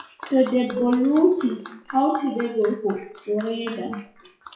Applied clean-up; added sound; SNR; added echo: classical method WPE with log-MMSE.